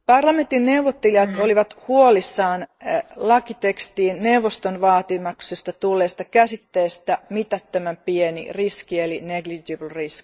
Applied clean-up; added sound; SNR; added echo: neural mask model Resemble Enhance denoiser.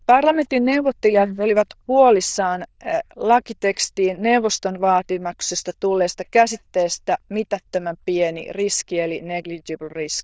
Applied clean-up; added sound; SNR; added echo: neural diffusion model UNIVERSE++.